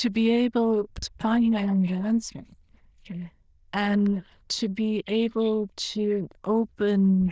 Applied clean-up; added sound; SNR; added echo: neural diffusion model UNIVERSE++.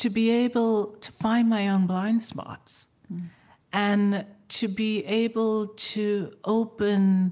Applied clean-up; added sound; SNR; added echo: none; none; none; none.